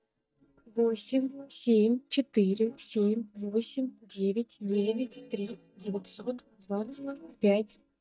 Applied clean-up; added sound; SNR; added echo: neural mask model DeepFilterNet 3.